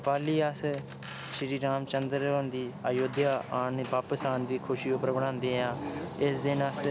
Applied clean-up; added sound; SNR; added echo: none; none; none; none.